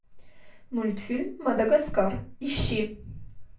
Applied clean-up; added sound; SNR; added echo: none; none; none; reverberation time 0.3 s.